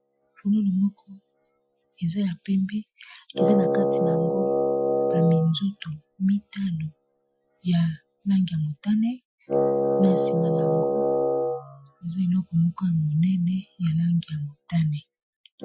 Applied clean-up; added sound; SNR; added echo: classical method Wiener filter.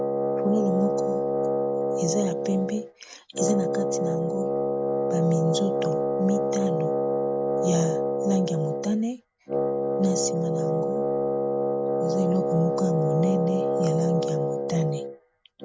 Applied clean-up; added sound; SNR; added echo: none; Wind instrument, woodwind instrument; -3 dB; none.